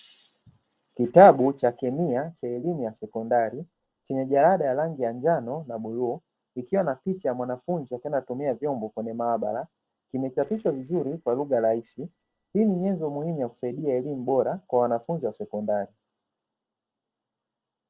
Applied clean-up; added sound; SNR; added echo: neural separator model SepFormer DNS4.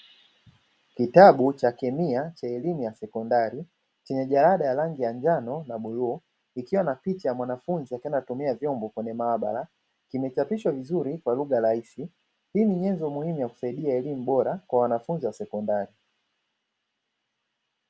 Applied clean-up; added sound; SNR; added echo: none; none; none; none.